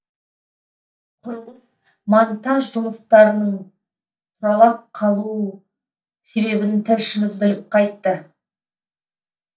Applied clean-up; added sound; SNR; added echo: neural mask model DeepFilterNet 3.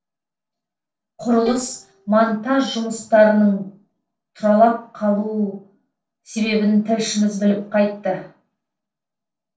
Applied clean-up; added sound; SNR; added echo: neural separator model SepFormer DNS4.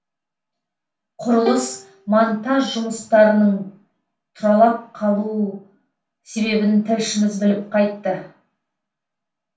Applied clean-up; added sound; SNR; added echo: none; Bowed string instrument; 11 dB; reverberation time 0.3 s.